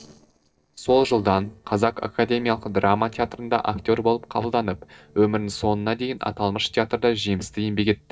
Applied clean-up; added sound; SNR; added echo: neural separator model SepFormer DNS4.